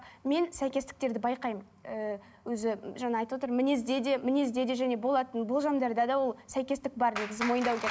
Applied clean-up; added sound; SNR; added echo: none; none; none; none.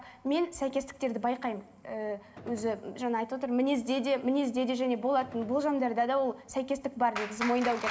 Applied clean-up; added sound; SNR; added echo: none; Gunshot, gunfire; 19 dB; reverberation time 2.2 s.